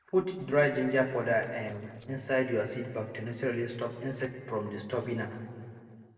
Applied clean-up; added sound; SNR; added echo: neural separator model SepFormer DNS4.